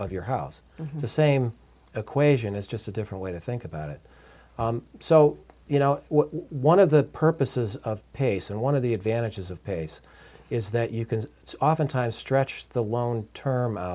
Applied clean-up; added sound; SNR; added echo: none; none; none; none.